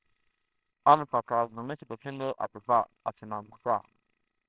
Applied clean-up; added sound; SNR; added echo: neural separator model SepFormer WHAMR!.